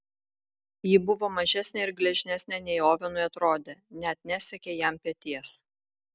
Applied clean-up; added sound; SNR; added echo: none; none; none; none.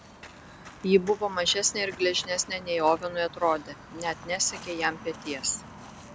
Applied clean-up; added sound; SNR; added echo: none; Walk, footsteps; 17 dB; none.